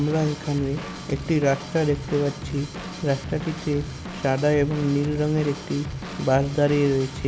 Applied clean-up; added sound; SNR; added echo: none; Drum / Drum kit; 10 dB; none.